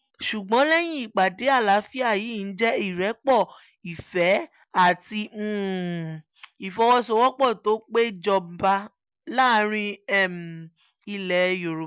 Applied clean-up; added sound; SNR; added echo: none; none; none; none.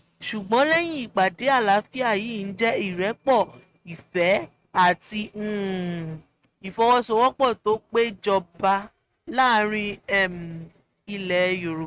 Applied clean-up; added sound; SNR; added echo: neural mask model RNNoise.